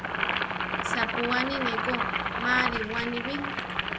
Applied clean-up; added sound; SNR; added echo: none; Boiling; -3 dB; none.